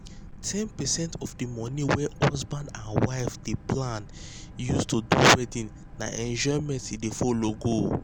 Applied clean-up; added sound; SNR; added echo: none; Boat, Water vehicle; 15 dB; none.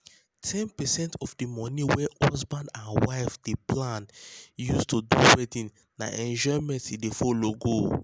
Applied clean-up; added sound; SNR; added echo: none; none; none; none.